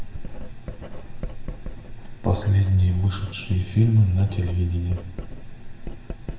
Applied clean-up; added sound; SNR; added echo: none; Writing; 9 dB; reverberation time 0.8 s.